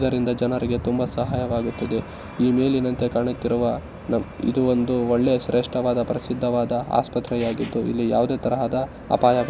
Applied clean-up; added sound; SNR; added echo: none; none; none; none.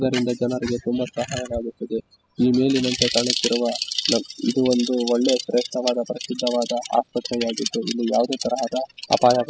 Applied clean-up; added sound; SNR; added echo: classical method spectral subtraction.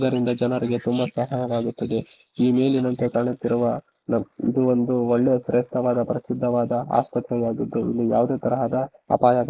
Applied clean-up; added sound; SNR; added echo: neural mask model Resemble Enhance denoiser.